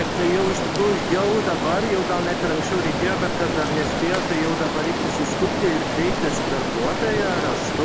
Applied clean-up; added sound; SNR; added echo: none; Stream; -1 dB; none.